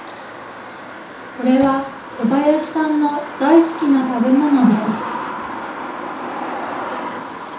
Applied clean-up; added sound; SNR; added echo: none; Bird vocalization, bird call, bird song; 9 dB; reverberation time 0.6 s.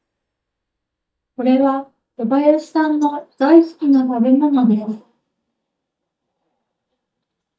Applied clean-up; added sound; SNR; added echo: neural mask model DeepFilterNet 3.